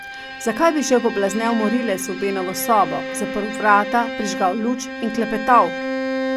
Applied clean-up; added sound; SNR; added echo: none; Bowed string instrument; 7 dB; none.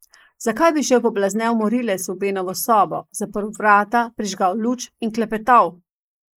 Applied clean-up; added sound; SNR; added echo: neural mask model Resemble Enhance denoiser.